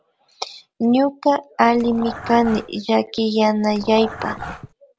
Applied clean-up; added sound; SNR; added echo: none; Dog; 13 dB; none.